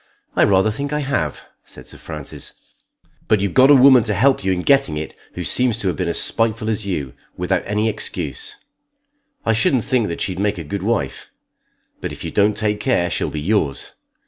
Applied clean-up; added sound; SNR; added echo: none; none; none; none.